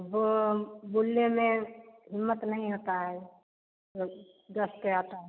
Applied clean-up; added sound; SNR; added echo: none; none; none; none.